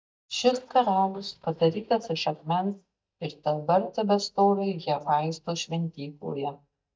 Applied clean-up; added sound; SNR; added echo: neural mask model DeepFilterNet 3.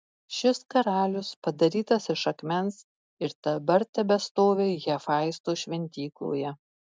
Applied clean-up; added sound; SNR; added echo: none; none; none; none.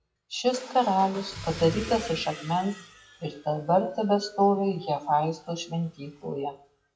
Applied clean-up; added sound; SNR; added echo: classical method WPE with log-MMSE.